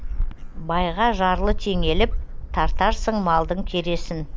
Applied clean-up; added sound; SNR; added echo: none; Gull, seagull; 1 dB; none.